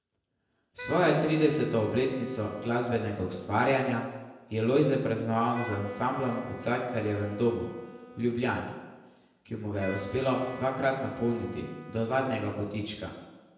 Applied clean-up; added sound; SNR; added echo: none; Wind instrument, woodwind instrument; 16 dB; reverberation time 1.0 s.